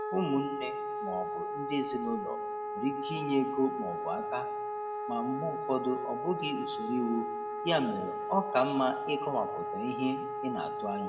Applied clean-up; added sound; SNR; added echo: none; Wind instrument, woodwind instrument; 2 dB; reverberation time 1.2 s.